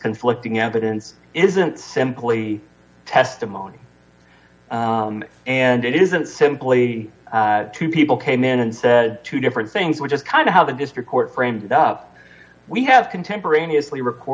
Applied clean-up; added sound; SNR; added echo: none; none; none; none.